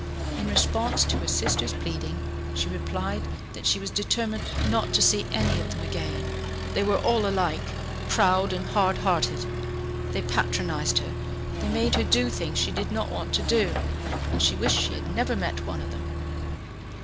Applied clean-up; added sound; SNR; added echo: none; Accelerating, revving, vroom; 1 dB; none.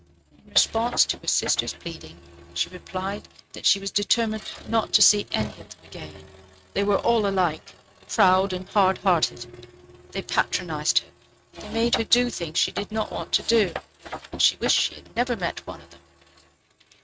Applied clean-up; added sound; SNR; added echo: neural mask model RNNoise.